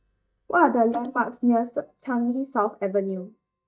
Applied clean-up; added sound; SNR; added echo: neural mask model DeepFilterNet 3.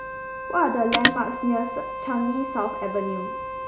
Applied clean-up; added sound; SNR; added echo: none; Wind instrument, woodwind instrument + Telephone; 2 dB; none.